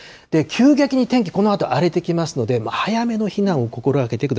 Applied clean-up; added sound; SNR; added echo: none; none; none; none.